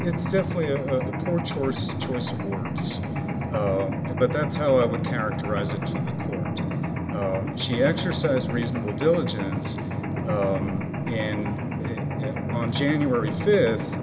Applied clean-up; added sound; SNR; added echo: none; Mechanisms; 2 dB; none.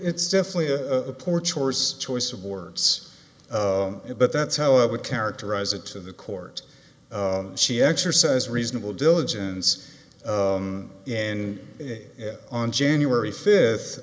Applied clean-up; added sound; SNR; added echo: none; none; none; none.